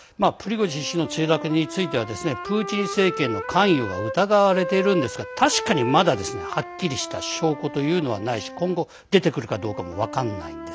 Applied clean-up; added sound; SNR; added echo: none; Wind instrument, woodwind instrument; 10 dB; none.